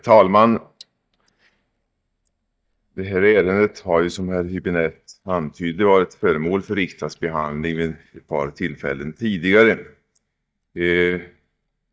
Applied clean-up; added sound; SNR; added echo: neural mask model DeepFilterNet 3.